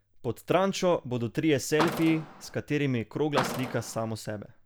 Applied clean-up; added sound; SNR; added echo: none; Car; 8 dB; none.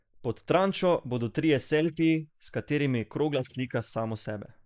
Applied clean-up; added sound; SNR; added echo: neural mask model Resemble Enhance denoiser.